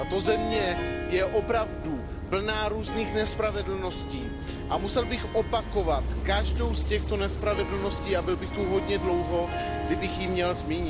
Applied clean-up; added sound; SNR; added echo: none; Car passing by / Idling / Accelerating, revving, vroom + Harp; 2 dB; none.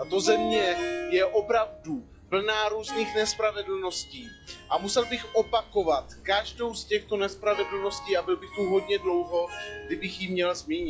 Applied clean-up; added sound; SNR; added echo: classical method log-MMSE.